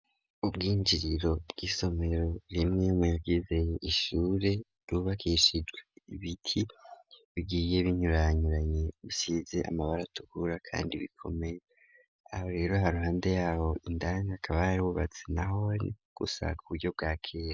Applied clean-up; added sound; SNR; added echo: none; none; none; none.